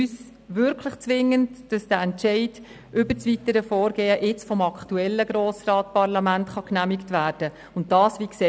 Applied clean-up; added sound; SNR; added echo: none; none; none; none.